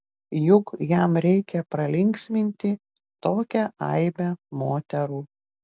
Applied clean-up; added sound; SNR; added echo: none; none; none; none.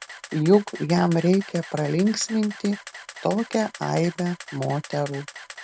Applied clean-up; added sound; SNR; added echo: none; Camera; 17 dB; none.